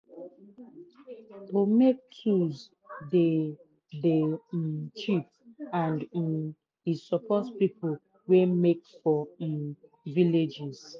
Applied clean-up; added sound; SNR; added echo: none; none; none; none.